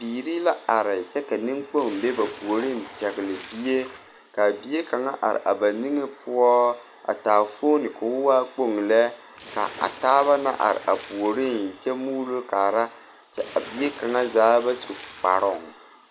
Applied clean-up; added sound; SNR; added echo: none; Splash, splatter; 16 dB; none.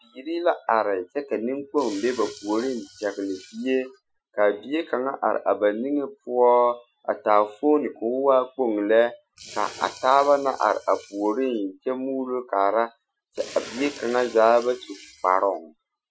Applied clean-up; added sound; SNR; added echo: classical method Wiener filter.